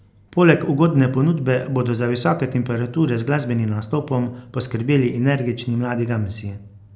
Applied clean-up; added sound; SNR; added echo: none; none; none; none.